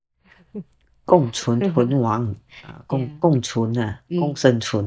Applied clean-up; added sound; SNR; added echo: neural mask model DeepFilterNet 3.